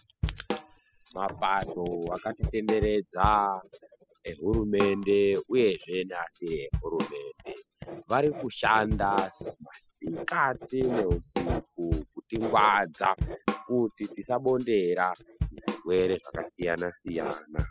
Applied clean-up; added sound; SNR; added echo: classical method spectral subtraction.